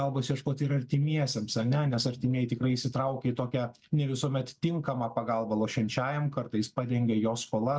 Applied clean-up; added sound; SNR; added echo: none; none; none; none.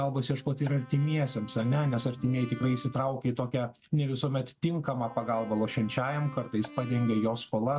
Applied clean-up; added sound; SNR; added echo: none; Marimba, xylophone + Brass instrument; 17 dB; none.